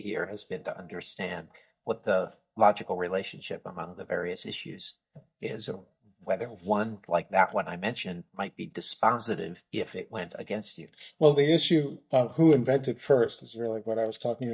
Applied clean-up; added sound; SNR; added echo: neural mask model DeepFilterNet 3.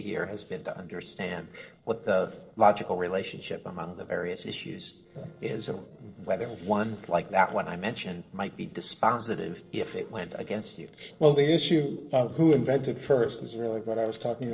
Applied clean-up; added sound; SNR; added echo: neural separator model SepFormer DNS4.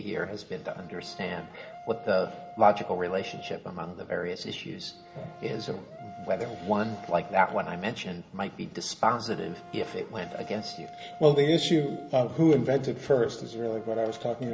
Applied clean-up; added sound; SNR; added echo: none; Brass instrument; 18 dB; reverberation time 1.6 s.